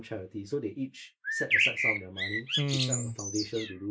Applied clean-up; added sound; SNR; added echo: neural mask model Resemble Enhance denoiser.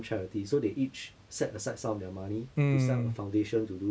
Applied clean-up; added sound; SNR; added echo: none; none; none; none.